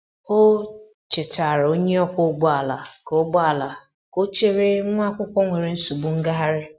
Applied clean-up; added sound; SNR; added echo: none; none; none; none.